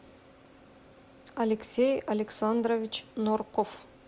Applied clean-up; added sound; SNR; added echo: none; none; none; none.